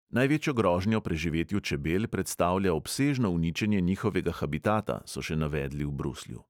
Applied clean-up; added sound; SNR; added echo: none; none; none; none.